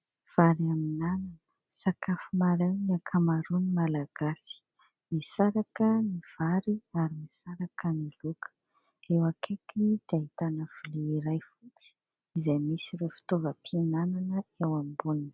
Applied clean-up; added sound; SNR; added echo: none; none; none; none.